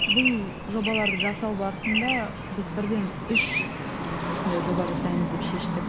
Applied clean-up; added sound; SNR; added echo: none; Traffic noise, roadway noise / Bird; -1 dB; none.